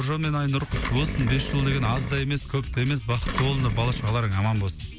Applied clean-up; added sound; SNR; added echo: none; Engine; 8 dB; none.